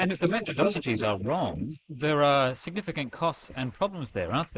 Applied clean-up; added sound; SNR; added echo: neural mask model Resemble Enhance denoiser.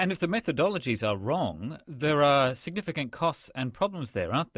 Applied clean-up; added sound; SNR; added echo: none; none; none; none.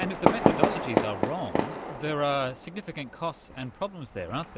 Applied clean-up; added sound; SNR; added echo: none; Fireworks; -3 dB; none.